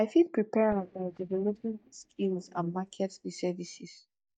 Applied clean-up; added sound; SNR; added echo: neural mask model DeepFilterNet 3.